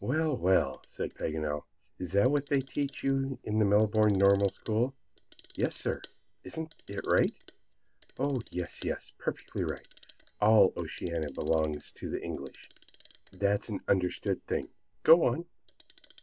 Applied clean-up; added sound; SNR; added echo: none; Clock; 18 dB; none.